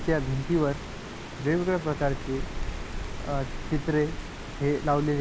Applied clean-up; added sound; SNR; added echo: none; Rain; 5 dB; none.